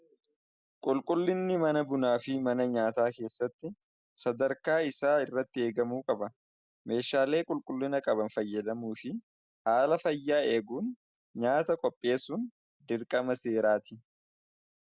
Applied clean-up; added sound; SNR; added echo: none; none; none; none.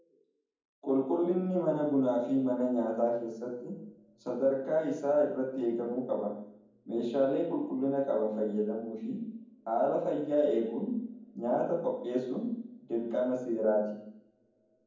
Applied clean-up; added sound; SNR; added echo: none; none; none; reverberation time 1.2 s.